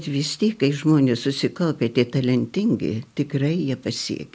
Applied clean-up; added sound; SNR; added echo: none; none; none; none.